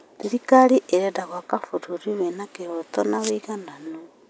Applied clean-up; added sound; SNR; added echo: none; none; none; none.